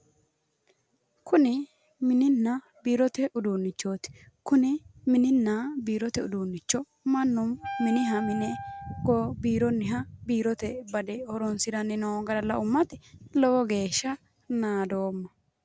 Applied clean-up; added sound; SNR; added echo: none; Wind instrument, woodwind instrument; 10 dB; none.